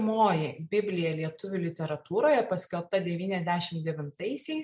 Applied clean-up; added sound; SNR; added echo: none; none; none; none.